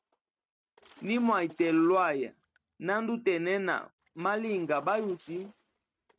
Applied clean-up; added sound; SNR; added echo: neural mask model RNNoise.